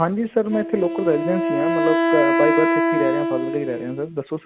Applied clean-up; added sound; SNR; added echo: none; Wind instrument, woodwind instrument; -1 dB; none.